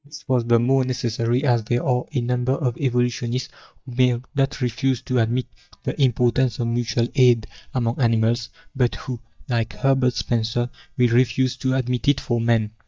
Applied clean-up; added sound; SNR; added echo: neural mask model DeepFilterNet 3.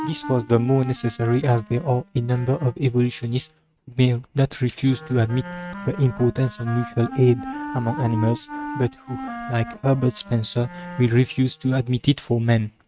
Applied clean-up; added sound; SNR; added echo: neural mask model RNNoise.